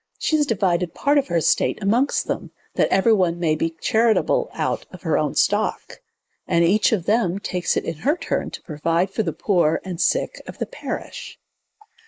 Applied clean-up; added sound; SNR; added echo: neural mask model Resemble Enhance denoiser.